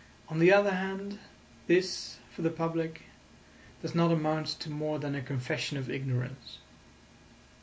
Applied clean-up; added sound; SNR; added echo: none; none; none; none.